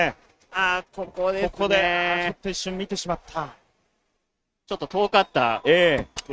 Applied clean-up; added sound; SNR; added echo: neural mask model RNNoise.